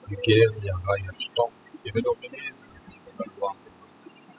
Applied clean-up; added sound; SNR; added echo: classical method spectral subtraction.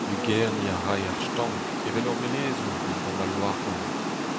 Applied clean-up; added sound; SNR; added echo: none; Water; -1 dB; none.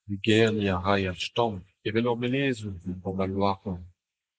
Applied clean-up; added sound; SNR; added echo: neural mask model Resemble Enhance denoiser.